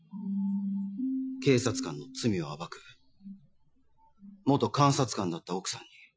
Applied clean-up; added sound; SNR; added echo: classical method Wiener filter.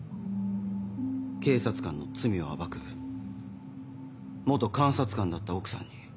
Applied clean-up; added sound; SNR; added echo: none; none; none; none.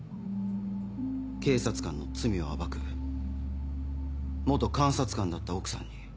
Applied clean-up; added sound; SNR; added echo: none; Engine; 5 dB; none.